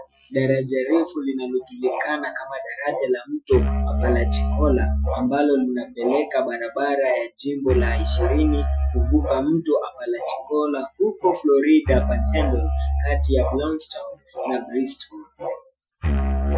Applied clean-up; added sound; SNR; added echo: classical method Wiener filter.